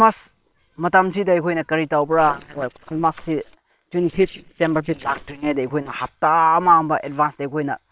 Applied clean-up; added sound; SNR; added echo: neural separator model SepFormer WHAM!.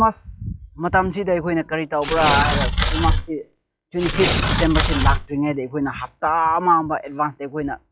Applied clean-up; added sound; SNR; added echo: classical method log-MMSE.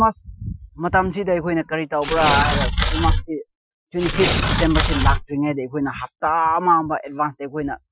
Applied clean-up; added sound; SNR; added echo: classical method Wiener filter.